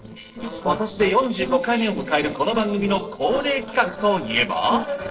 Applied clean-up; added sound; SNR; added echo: neural separator model SepFormer DNS4.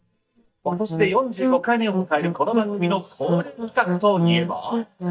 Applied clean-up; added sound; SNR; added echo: neural mask model DeepFilterNet 3.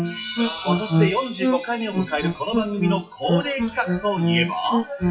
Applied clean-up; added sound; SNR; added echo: classical method WPE with log-MMSE.